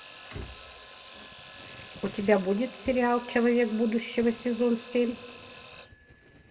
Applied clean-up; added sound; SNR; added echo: none; Alarm / Clock; 19 dB; reverberation time 0.8 s.